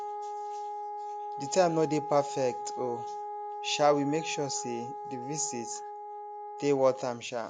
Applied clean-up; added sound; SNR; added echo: none; Wind instrument, woodwind instrument; 7 dB; none.